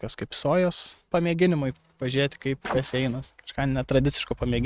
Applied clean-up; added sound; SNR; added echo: neural mask model RNNoise.